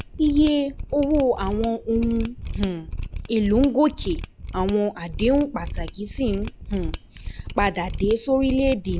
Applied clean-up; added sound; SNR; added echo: none; Mechanisms; 8 dB; none.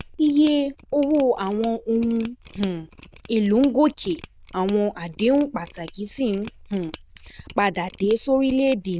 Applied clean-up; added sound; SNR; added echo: neural diffusion model UNIVERSE++.